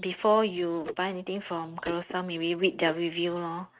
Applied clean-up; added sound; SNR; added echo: neural mask model RNNoise.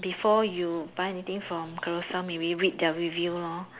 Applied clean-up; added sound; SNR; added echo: none; none; none; none.